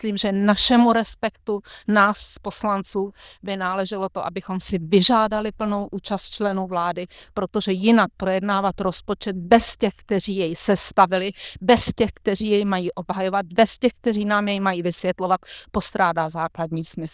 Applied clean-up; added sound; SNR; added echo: neural diffusion model UNIVERSE++.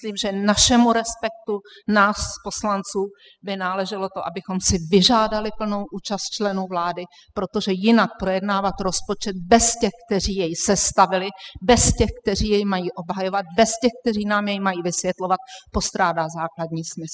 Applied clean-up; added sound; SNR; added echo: classical method spectral subtraction.